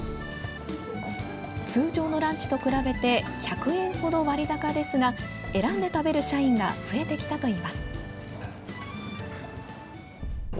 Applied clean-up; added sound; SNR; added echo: none; Thump, thud; 15 dB; none.